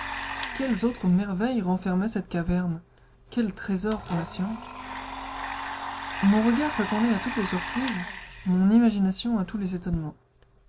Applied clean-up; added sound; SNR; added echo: none; Domestic sounds, home sounds; 10 dB; none.